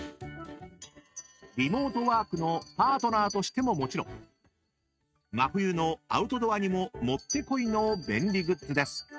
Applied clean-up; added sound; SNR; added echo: neural mask model RNNoise.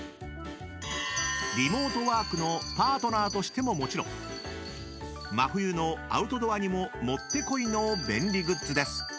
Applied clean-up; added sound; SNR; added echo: none; Bell; 11 dB; none.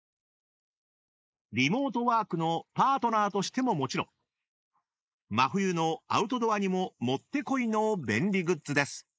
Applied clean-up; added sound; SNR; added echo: neural mask model Resemble Enhance denoiser.